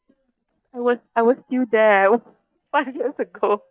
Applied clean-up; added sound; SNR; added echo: neural mask model DeepFilterNet 3.